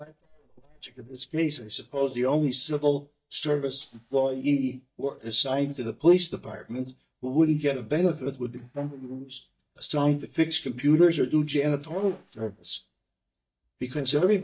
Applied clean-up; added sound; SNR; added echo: neural mask model DeepFilterNet 3.